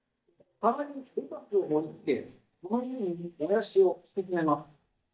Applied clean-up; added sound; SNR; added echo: neural mask model DeepFilterNet 3.